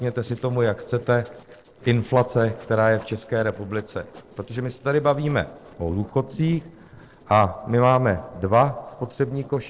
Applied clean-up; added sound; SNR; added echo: neural separator model SepFormer DNS4.